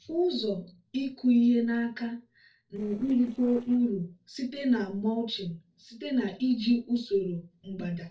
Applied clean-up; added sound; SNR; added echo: neural separator model SepFormer DNS4.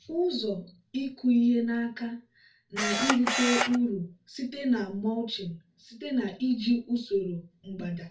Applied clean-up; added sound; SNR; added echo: none; Camera; 0 dB; reverberation time 0.2 s.